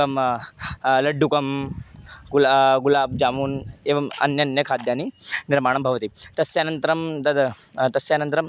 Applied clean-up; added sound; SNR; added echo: none; none; none; none.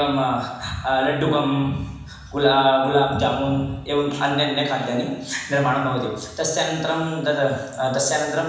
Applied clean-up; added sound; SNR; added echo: none; none; none; reverberation time 1.1 s.